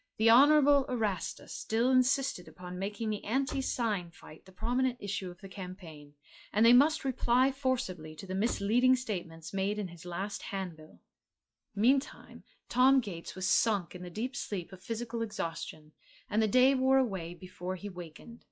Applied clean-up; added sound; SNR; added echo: classical method log-MMSE.